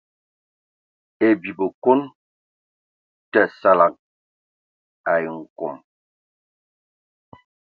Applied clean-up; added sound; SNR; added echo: none; none; none; none.